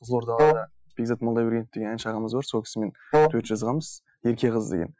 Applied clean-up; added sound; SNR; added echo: classical method Wiener filter.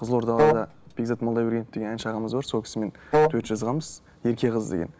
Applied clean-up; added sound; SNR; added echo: none; Wind instrument, woodwind instrument; -3 dB; none.